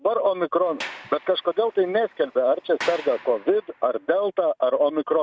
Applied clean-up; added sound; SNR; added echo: none; Sliding door; 18 dB; none.